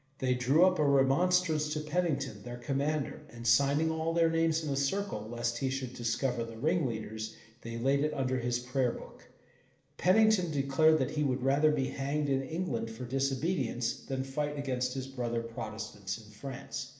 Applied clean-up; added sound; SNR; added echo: none; none; none; reverberation time 0.8 s.